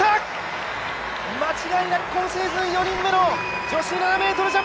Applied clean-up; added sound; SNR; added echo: none; none; none; none.